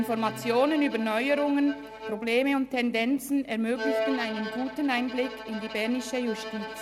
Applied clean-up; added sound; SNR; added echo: none; Bowed string instrument; 9 dB; none.